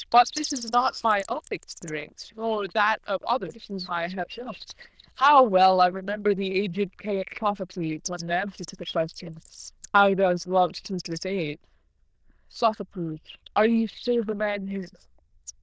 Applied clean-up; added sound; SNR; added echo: neural diffusion model UNIVERSE++.